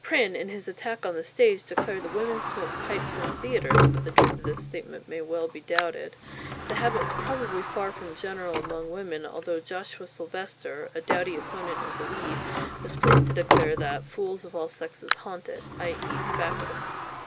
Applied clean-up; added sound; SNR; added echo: none; Sliding door; -2 dB; none.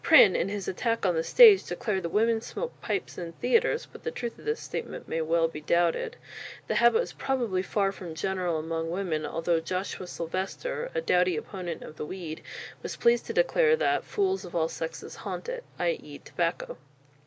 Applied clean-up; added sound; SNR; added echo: none; none; none; none.